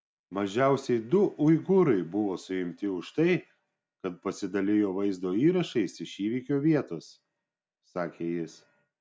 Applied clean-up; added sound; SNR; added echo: none; none; none; none.